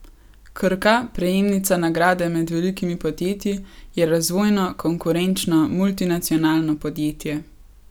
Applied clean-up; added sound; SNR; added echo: none; none; none; none.